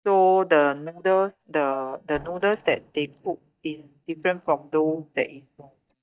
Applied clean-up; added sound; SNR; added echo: neural mask model DeepFilterNet 3.